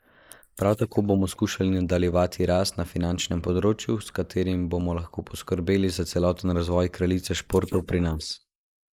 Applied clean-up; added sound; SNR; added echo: neural mask model Resemble Enhance denoiser.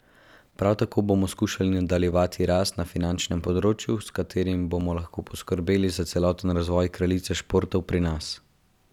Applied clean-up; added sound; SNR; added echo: none; none; none; none.